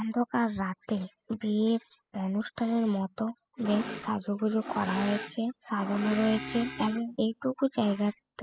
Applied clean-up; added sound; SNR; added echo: classical method spectral subtraction.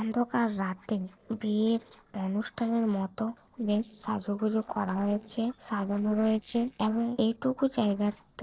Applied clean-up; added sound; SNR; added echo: neural separator model SepFormer DNS4.